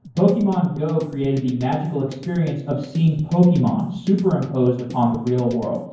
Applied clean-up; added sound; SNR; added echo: none; Drum kit; 18 dB; reverberation time 0.9 s.